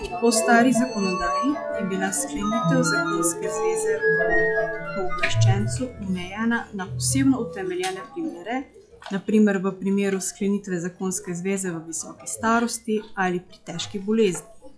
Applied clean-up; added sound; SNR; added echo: classical method log-MMSE.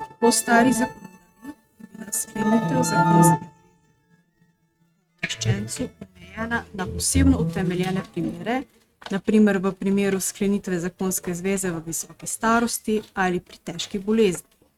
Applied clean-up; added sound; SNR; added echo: neural mask model RNNoise.